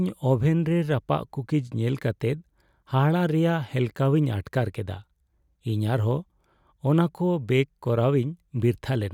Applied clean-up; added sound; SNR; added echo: none; none; none; none.